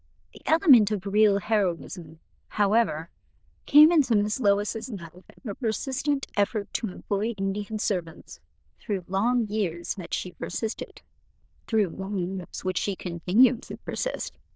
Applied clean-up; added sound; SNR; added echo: neural diffusion model UNIVERSE++.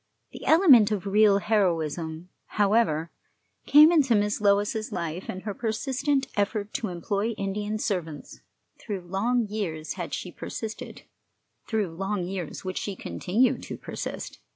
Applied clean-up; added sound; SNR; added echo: none; none; none; none.